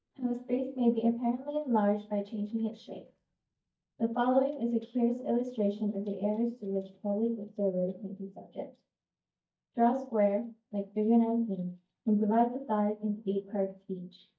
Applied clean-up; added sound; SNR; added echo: neural mask model DeepFilterNet 3.